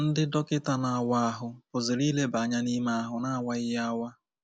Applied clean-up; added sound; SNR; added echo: none; none; none; none.